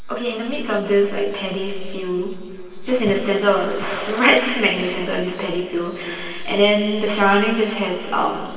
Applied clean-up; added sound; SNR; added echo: neural separator model SepFormer DNS4.